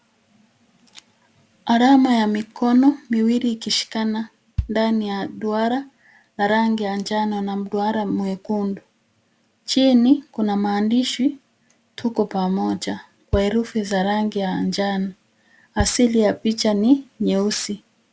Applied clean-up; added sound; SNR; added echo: none; Bass drum; 13 dB; none.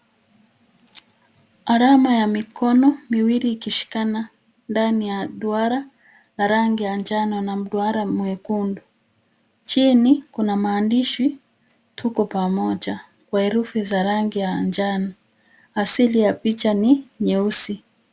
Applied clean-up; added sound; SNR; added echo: none; none; none; none.